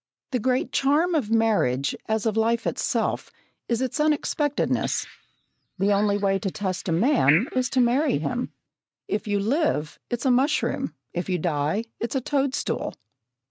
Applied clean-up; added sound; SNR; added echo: neural mask model RNNoise.